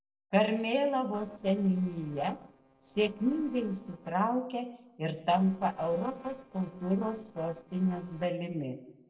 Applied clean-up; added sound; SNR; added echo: neural separator model SepFormer DNS4.